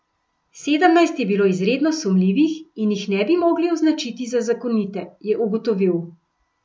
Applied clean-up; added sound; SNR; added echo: none; none; none; none.